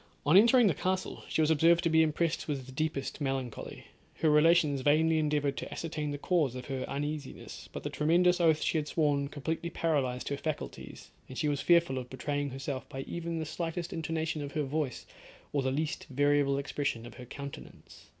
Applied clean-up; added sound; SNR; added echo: none; none; none; none.